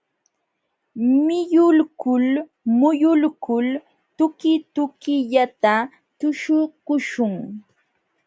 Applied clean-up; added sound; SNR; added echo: none; none; none; none.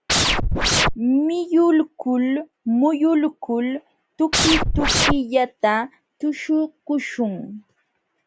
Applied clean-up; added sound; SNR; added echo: none; Scratching (performance technique); -3 dB; none.